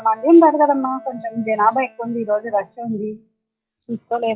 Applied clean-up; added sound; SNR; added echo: classical method log-MMSE.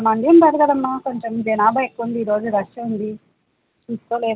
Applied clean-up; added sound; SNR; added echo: none; none; none; none.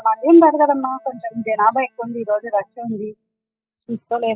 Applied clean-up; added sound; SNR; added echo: classical method spectral subtraction.